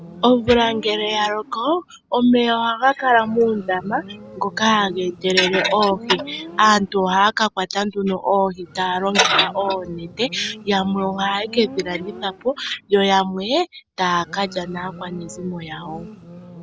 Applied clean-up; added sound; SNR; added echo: none; Motorcycle; 18 dB; none.